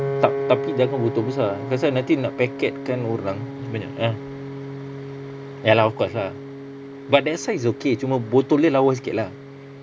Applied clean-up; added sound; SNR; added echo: none; Piano; 9 dB; none.